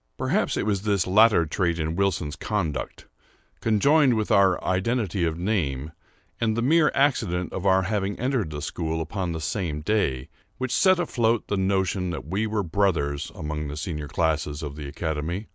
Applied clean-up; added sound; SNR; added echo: none; none; none; none.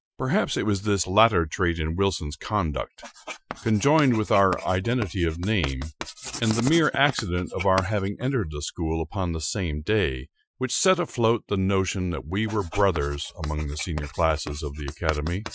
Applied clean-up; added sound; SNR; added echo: classical method Wiener filter.